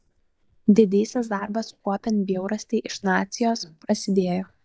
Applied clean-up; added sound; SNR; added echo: neural mask model DeepFilterNet 3.